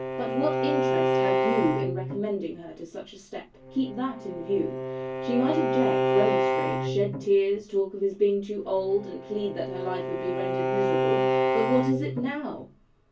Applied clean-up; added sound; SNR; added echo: none; Bowed string instrument; 0 dB; reverberation time 0.2 s.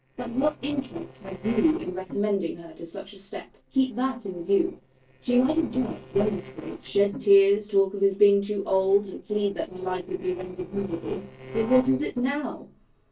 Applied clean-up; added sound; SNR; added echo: neural separator model SepFormer DNS4.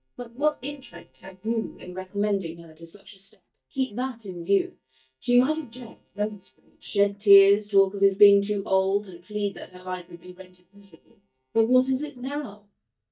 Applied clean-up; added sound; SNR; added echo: neural mask model DeepFilterNet 3.